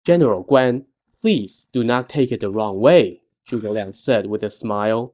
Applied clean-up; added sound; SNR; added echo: neural mask model DeepFilterNet 3.